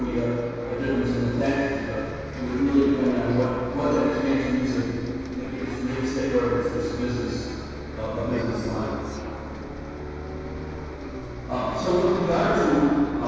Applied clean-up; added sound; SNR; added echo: none; Bus; 8 dB; reverberation time 2.2 s.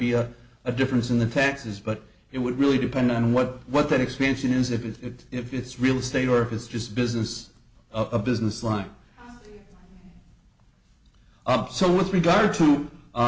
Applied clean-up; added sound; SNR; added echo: none; none; none; none.